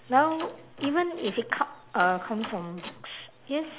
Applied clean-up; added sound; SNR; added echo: none; Door; 16 dB; none.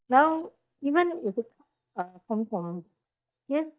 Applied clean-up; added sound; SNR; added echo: neural mask model DeepFilterNet 3.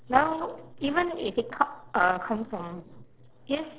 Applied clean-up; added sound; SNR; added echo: neural separator model SepFormer DNS4.